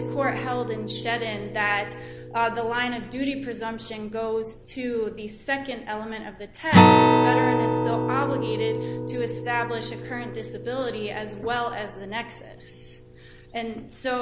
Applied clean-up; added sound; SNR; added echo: none; Acoustic guitar; -3 dB; none.